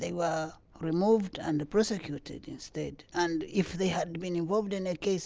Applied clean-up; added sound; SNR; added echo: none; none; none; none.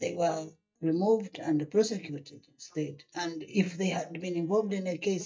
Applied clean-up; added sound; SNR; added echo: neural mask model DeepFilterNet 3.